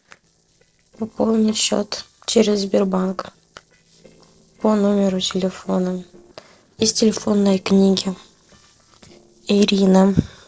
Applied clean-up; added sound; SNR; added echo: neural separator model SepFormer DNS4.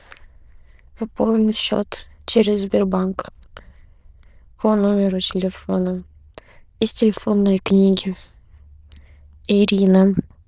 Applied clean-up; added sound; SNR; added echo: neural diffusion model UNIVERSE++.